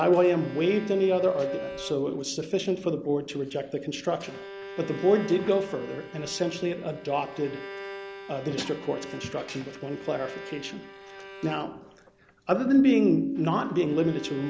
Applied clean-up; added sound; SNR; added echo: none; Bowed string instrument; 16 dB; none.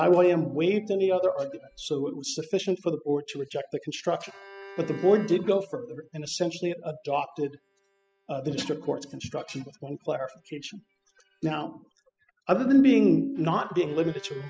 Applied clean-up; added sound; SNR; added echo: classical method spectral subtraction.